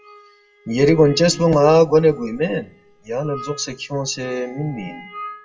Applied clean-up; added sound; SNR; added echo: classical method WPE with log-MMSE.